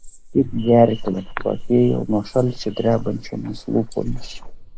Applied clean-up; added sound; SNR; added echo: neural mask model Resemble Enhance denoiser.